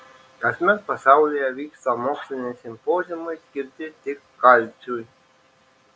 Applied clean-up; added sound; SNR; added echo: none; none; none; none.